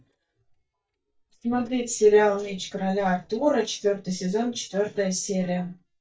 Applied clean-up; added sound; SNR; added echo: neural mask model DeepFilterNet 3.